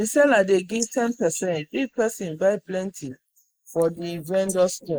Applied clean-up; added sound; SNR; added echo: neural mask model Resemble Enhance denoiser.